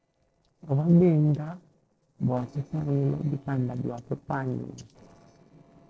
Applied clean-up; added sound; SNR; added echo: neural separator model SepFormer DNS4.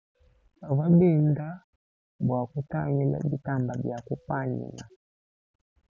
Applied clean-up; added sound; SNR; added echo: none; none; none; none.